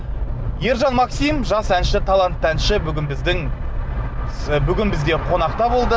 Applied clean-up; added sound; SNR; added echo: none; none; none; none.